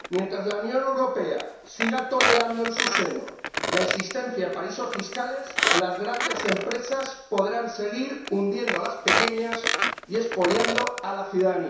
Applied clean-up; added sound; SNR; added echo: none; Squeak; 2 dB; reverberation time 0.7 s.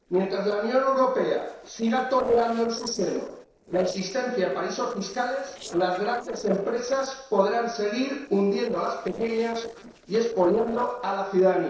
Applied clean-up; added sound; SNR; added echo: neural separator model SepFormer DNS4.